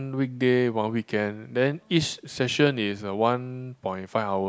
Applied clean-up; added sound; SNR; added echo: none; none; none; none.